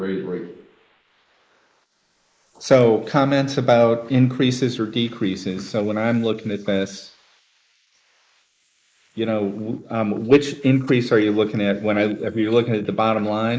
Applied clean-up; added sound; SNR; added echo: neural mask model Resemble Enhance denoiser.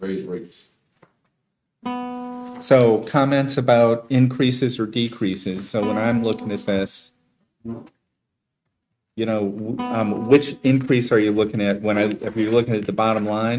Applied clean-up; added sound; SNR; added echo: neural mask model RNNoise.